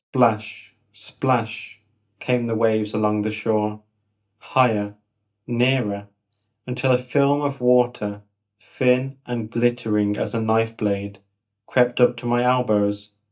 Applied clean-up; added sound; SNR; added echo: neural mask model DeepFilterNet 3.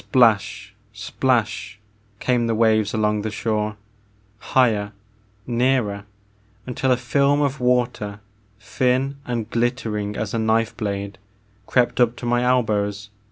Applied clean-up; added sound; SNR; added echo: none; none; none; none.